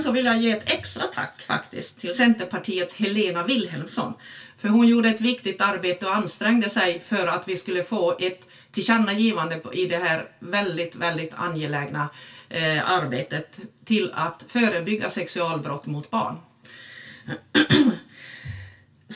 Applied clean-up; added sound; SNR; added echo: none; none; none; reverberation time 0.2 s.